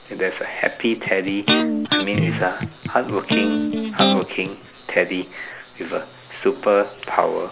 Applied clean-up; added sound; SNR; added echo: none; Electric guitar; -1 dB; none.